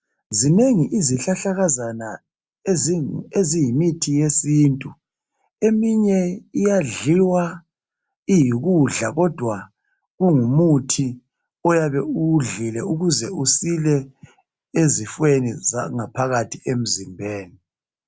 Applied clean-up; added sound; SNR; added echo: none; none; none; none.